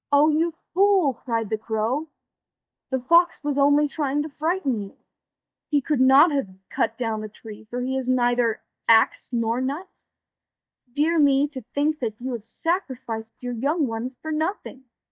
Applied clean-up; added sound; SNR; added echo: neural mask model DeepFilterNet 3.